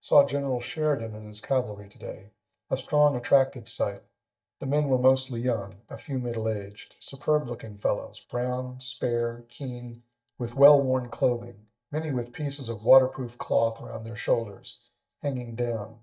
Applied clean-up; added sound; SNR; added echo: neural mask model DeepFilterNet 3.